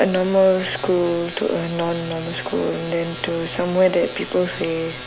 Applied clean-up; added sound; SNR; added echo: none; none; none; none.